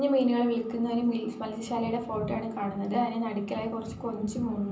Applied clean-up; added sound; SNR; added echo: none; none; none; reverberation time 0.6 s.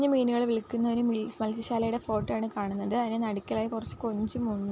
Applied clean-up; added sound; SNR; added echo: none; none; none; none.